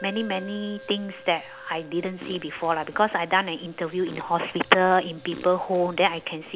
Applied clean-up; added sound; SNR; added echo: none; Fart + Wind instrument, woodwind instrument; 19 dB; none.